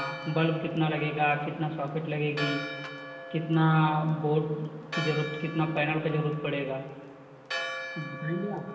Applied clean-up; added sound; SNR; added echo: none; Church bell; 10 dB; reverberation time 2.9 s.